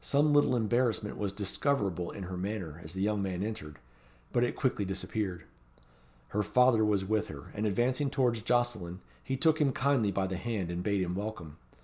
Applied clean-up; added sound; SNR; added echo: none; none; none; none.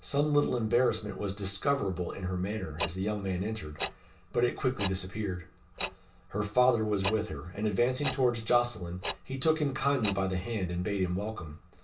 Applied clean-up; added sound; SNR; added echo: none; Tick-tock; 12 dB; reverberation time 0.2 s.